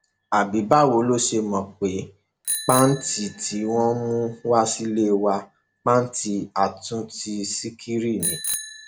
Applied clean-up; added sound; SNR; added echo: none; Bicycle bell; 13 dB; none.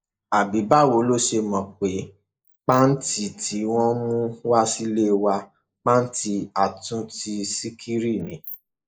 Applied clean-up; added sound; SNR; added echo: neural mask model Resemble Enhance denoiser.